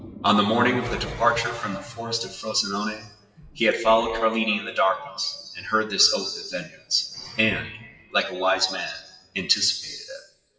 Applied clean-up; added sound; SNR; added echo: classical method WPE with log-MMSE.